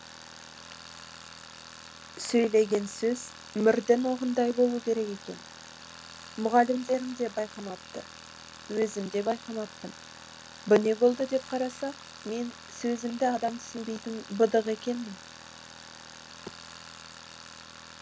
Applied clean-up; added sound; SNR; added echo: none; Tools; 17 dB; none.